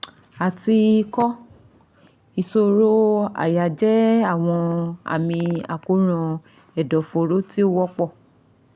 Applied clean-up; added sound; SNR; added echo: none; none; none; none.